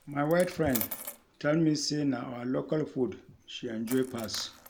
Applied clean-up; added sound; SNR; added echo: none; Coin (dropping); 14 dB; none.